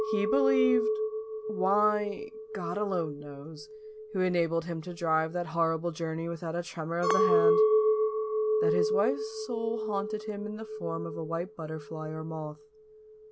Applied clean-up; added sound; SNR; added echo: none; Chink, clink; -1 dB; none.